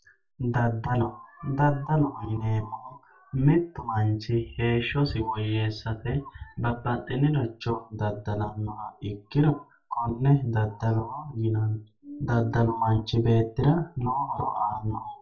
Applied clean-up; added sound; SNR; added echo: none; none; none; reverberation time 0.2 s.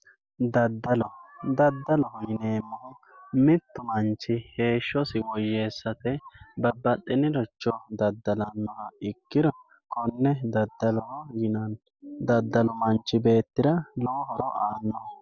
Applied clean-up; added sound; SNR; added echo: none; none; none; none.